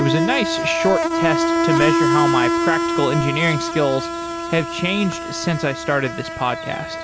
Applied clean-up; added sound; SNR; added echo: none; Insect; 0 dB; none.